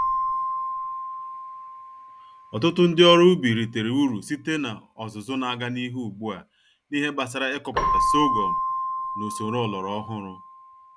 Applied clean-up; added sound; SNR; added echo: none; Keyboard (musical); 5 dB; none.